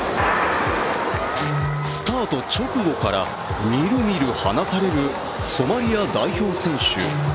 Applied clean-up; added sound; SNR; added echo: none; Guitar; 11 dB; none.